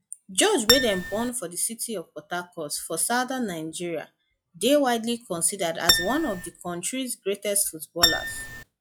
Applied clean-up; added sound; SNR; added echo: classical method log-MMSE.